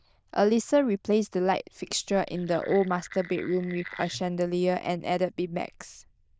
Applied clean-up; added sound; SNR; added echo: neural diffusion model UNIVERSE++.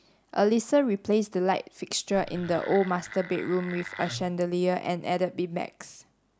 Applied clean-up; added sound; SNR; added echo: none; Wood; 14 dB; none.